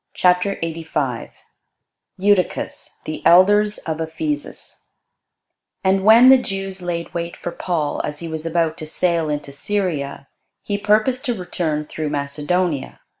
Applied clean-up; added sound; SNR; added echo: none; none; none; none.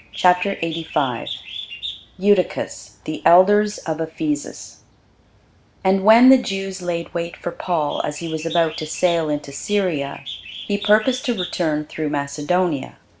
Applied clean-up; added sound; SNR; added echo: none; Bird; 17 dB; none.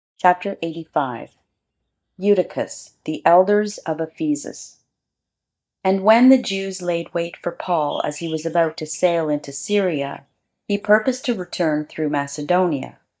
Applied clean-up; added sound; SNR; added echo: neural mask model DeepFilterNet 3.